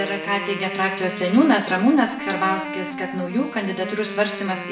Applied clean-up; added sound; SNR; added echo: none; Wind instrument, woodwind instrument; 10 dB; reverberation time 0.6 s.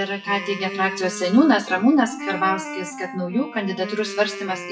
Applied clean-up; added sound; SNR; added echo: classical method WPE with log-MMSE.